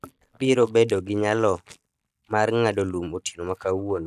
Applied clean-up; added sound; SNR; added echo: neural mask model DeepFilterNet 3.